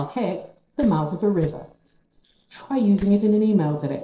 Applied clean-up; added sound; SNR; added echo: neural separator model SepFormer DNS4.